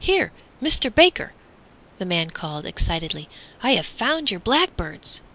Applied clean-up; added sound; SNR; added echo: none; none; none; none.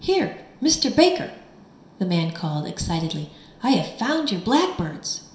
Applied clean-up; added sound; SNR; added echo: none; none; none; reverberation time 0.7 s.